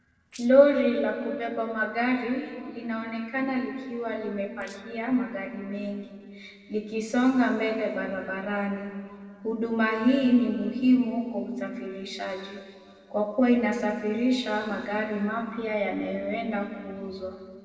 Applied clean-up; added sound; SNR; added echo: neural separator model SepFormer DNS4.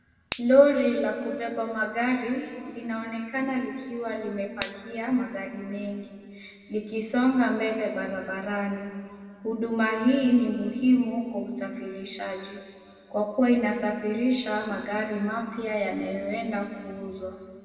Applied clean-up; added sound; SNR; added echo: none; Finger snapping; 10 dB; reverberation time 2.1 s.